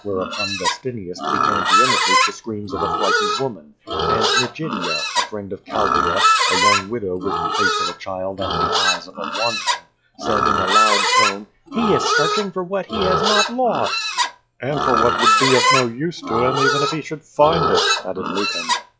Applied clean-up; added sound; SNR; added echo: classical method log-MMSE.